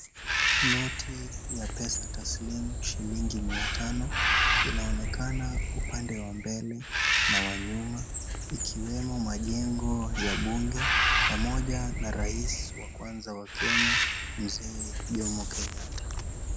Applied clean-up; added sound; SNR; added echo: none; Bird; -5 dB; none.